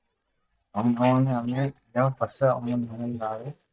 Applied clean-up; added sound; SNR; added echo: neural mask model DeepFilterNet 3.